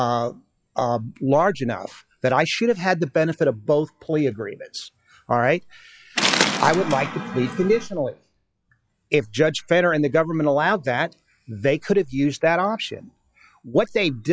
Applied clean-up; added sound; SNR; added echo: classical method log-MMSE.